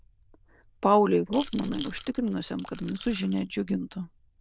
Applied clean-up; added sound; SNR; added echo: neural diffusion model UNIVERSE++.